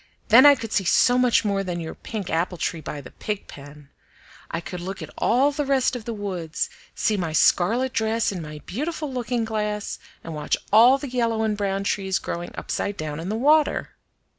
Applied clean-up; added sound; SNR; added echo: none; none; none; none.